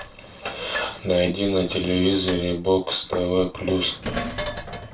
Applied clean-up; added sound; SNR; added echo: none; Sink (filling or washing); 12 dB; reverberation time 0.2 s.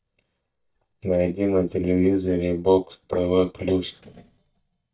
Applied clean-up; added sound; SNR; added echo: neural mask model DeepFilterNet 3.